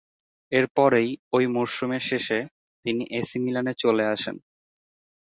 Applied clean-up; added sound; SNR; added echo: none; none; none; none.